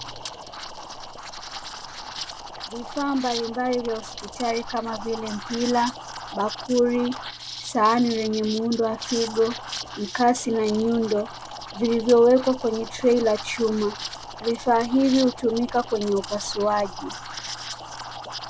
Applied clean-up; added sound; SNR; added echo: none; Liquid; 12 dB; none.